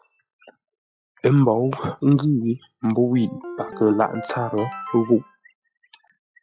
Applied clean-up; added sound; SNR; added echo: classical method log-MMSE.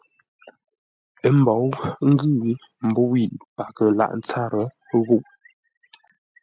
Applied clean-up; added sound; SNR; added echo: none; none; none; none.